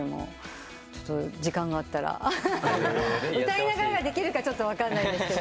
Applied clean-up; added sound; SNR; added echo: none; none; none; none.